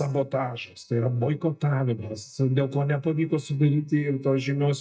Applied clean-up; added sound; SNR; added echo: neural mask model DeepFilterNet 3.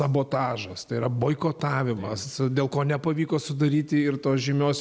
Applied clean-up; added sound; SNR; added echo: none; none; none; none.